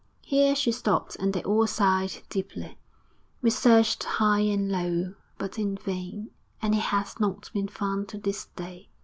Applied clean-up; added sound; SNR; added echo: none; none; none; none.